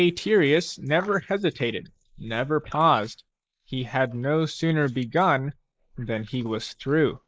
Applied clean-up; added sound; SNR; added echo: neural mask model Resemble Enhance denoiser.